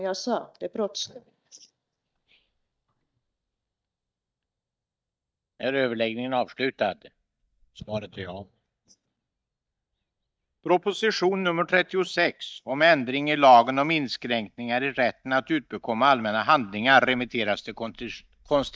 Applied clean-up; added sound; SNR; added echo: neural mask model DeepFilterNet 3.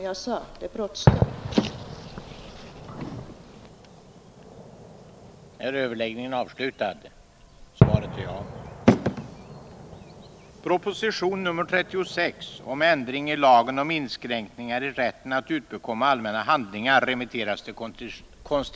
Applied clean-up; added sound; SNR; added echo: none; Fireworks; 5 dB; none.